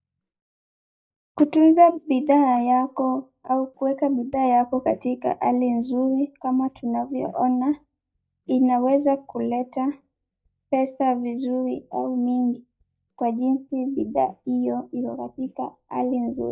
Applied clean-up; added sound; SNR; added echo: neural mask model DeepFilterNet 3.